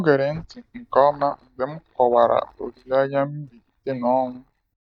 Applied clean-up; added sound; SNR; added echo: neural mask model DeepFilterNet 3.